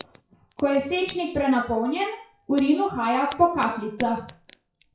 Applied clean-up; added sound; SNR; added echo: classical method WPE with log-MMSE.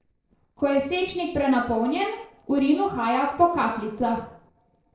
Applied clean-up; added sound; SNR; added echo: neural separator model SepFormer DNS4.